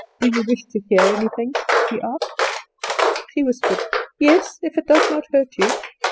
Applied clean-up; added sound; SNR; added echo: classical method spectral subtraction.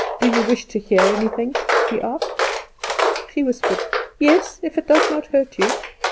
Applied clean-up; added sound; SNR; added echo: none; Walk, footsteps; 2 dB; none.